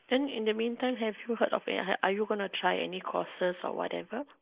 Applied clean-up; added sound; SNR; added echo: neural mask model Resemble Enhance denoiser.